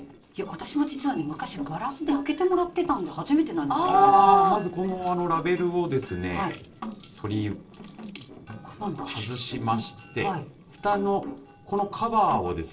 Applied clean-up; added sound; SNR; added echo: neural separator model SepFormer DNS4.